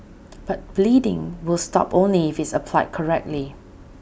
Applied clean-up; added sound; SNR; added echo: none; none; none; none.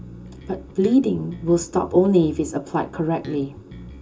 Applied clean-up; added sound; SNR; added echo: none; Bass guitar; 19 dB; reverberation time 0.2 s.